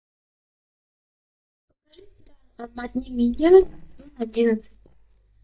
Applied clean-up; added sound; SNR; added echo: neural mask model DeepFilterNet 3.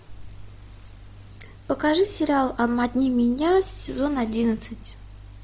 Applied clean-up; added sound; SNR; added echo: none; none; none; none.